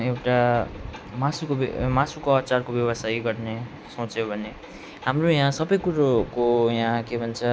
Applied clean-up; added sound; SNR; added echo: none; none; none; none.